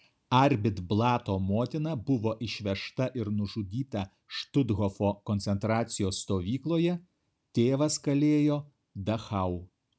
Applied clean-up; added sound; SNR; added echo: none; none; none; none.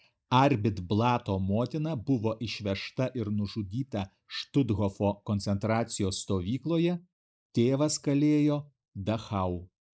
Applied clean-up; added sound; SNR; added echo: neural mask model Resemble Enhance denoiser.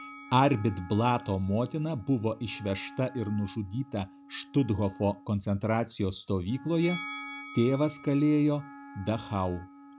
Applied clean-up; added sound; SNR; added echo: none; Bell + Wind instrument, woodwind instrument; 17 dB; none.